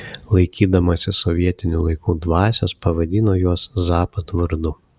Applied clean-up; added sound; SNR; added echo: none; none; none; none.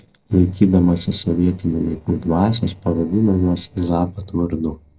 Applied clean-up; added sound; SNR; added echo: neural separator model SepFormer DNS4.